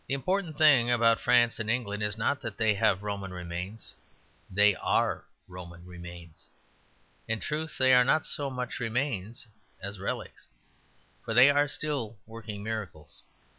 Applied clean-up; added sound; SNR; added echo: none; none; none; none.